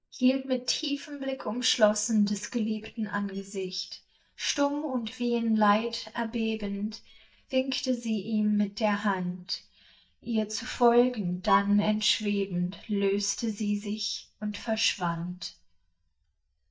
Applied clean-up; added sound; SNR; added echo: neural mask model DeepFilterNet 3.